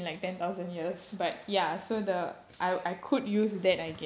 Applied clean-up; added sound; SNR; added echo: none; none; none; none.